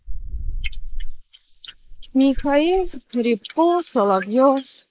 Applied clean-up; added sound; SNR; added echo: neural mask model Resemble Enhance denoiser.